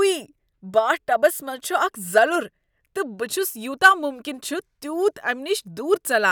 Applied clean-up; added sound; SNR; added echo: none; none; none; none.